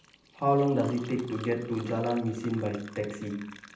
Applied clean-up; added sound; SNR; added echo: none; Fill (with liquid); 19 dB; reverberation time 0.6 s.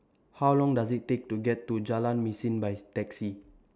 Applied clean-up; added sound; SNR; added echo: none; none; none; none.